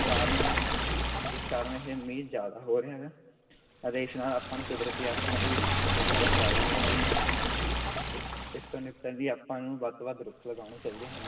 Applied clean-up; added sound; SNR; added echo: none; Liquid; -5 dB; reverberation time 2.8 s.